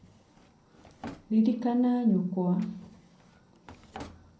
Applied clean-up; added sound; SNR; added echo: none; Drawer open or close; 20 dB; reverberation time 0.5 s.